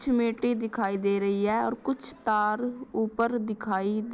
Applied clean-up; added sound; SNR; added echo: none; none; none; none.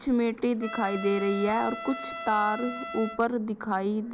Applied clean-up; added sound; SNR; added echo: none; Trumpet; 10 dB; none.